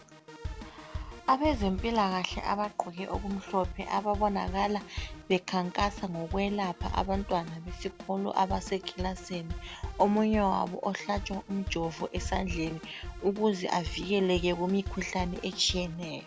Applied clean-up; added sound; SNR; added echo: none; Drum kit; 9 dB; none.